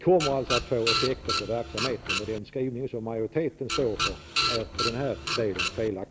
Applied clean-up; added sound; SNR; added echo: none; Printer; 1 dB; none.